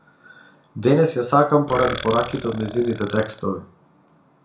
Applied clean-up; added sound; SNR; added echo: none; Burping, eructation; 11 dB; reverberation time 0.3 s.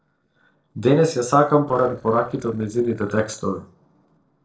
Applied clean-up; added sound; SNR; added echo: neural separator model SepFormer DNS4.